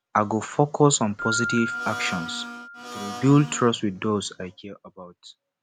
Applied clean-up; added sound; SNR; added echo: none; Domestic sounds, home sounds + Keyboard (musical); 10 dB; none.